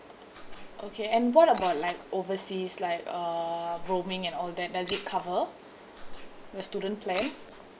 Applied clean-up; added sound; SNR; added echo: neural mask model Resemble Enhance denoiser.